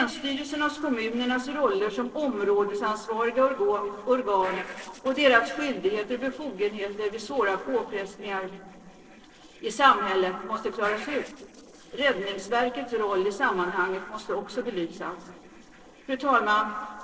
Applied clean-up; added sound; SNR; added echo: neural separator model SepFormer DNS4.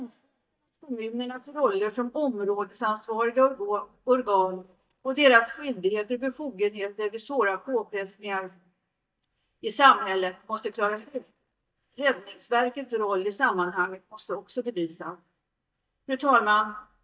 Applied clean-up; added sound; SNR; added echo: neural mask model DeepFilterNet 3.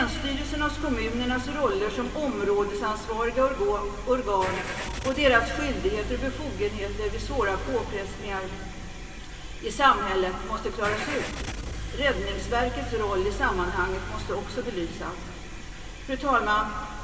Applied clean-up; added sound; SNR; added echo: none; Engine starting / Car; 8 dB; reverberation time 2.7 s.